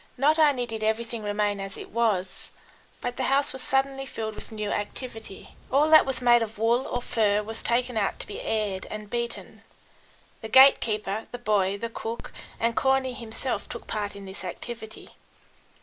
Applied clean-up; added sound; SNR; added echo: none; Dog; 15 dB; none.